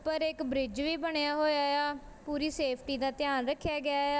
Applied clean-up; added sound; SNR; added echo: none; none; none; none.